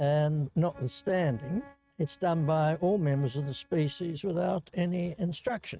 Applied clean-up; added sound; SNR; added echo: neural mask model RNNoise.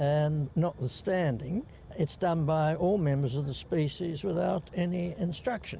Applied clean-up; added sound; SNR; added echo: none; none; none; none.